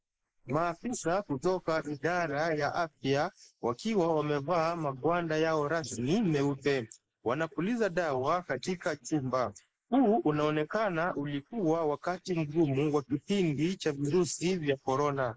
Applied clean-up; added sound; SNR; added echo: neural mask model Resemble Enhance denoiser.